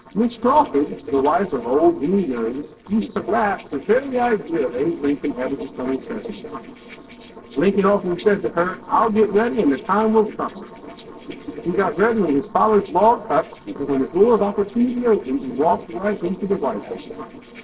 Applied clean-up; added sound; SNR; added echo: neural separator model SepFormer DNS4.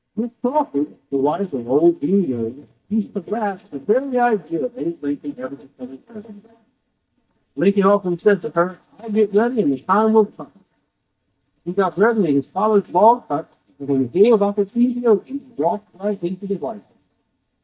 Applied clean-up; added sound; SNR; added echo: neural mask model DeepFilterNet 3.